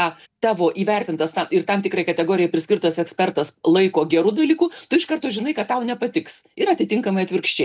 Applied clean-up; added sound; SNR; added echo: none; none; none; none.